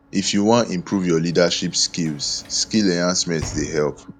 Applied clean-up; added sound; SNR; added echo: none; Sliding door / Slam; 19 dB; none.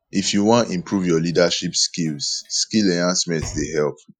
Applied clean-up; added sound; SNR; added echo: classical method Wiener filter.